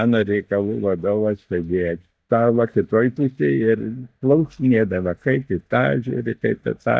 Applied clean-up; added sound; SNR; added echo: neural mask model DeepFilterNet 3.